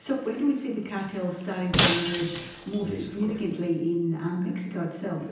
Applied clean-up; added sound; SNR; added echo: none; Shatter; 0 dB; reverberation time 0.9 s.